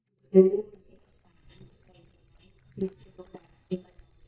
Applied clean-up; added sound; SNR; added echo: neural mask model DeepFilterNet 3.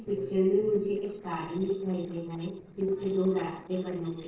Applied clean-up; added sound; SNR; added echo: neural separator model SepFormer DNS4.